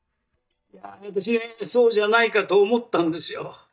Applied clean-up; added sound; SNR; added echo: neural mask model DeepFilterNet 3.